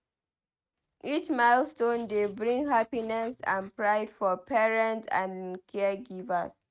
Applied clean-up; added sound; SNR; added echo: neural mask model RNNoise.